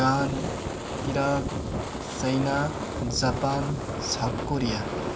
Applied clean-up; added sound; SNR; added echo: none; Fire; 3 dB; none.